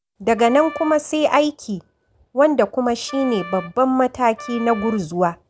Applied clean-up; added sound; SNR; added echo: none; Wind instrument, woodwind instrument; 17 dB; none.